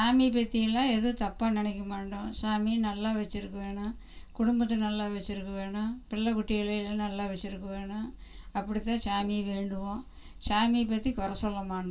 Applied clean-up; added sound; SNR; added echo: none; none; none; reverberation time 0.2 s.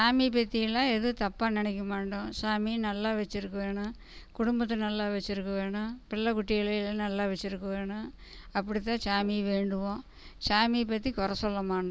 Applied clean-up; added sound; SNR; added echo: none; none; none; none.